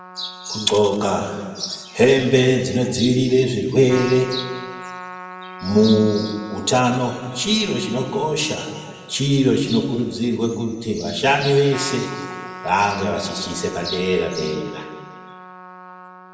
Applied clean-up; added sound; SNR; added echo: none; Trumpet; 17 dB; reverberation time 1.7 s.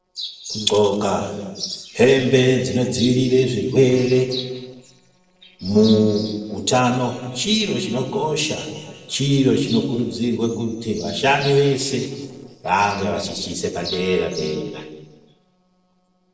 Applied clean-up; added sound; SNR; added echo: neural separator model SepFormer DNS4.